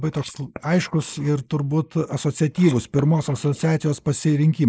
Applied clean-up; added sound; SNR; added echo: neural mask model Resemble Enhance denoiser.